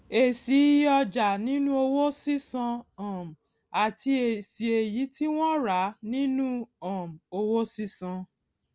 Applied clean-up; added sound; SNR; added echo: none; none; none; none.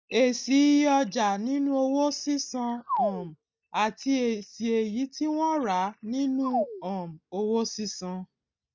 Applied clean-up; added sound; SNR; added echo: neural mask model DeepFilterNet 3.